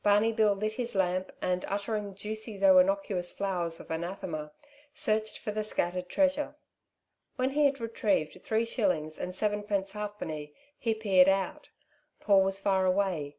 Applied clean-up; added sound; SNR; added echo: none; none; none; none.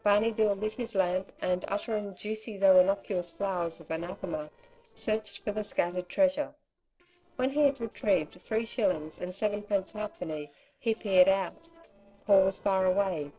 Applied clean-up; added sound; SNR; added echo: neural separator model SepFormer DNS4.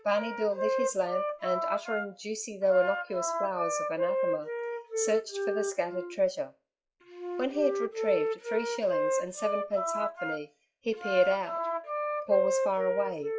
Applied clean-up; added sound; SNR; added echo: classical method log-MMSE.